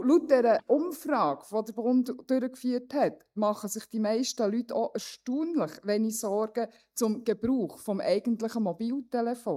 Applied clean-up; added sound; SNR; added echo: neural mask model DeepFilterNet 3.